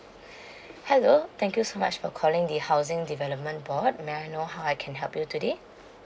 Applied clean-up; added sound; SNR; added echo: none; none; none; none.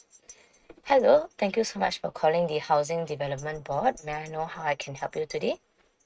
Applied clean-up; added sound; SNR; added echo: neural mask model RNNoise.